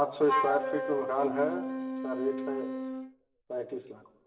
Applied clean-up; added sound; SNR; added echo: none; Wind instrument, woodwind instrument; 3 dB; reverberation time 0.9 s.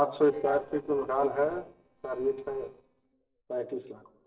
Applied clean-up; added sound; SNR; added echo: neural separator model SepFormer DNS4.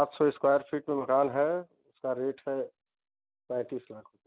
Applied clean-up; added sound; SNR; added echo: none; none; none; none.